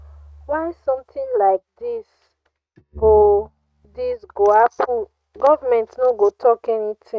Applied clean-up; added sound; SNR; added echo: neural mask model RNNoise.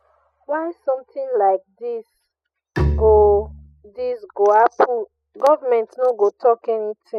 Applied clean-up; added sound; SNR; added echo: classical method spectral subtraction.